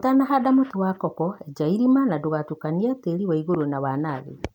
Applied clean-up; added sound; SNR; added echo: none; none; none; none.